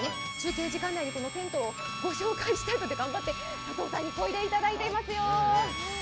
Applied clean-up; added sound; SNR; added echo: none; Harmonica; 9 dB; none.